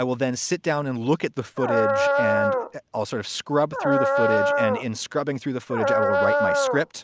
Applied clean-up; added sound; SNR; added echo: none; Dog; -4 dB; none.